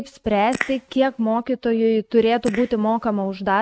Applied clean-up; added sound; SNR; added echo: neural mask model RNNoise.